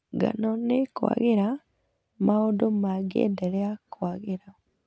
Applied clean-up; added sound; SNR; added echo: none; none; none; none.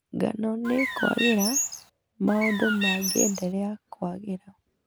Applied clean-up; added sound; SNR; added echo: none; Bird; 2 dB; none.